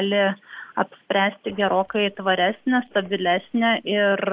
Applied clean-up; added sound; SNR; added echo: neural mask model Resemble Enhance denoiser.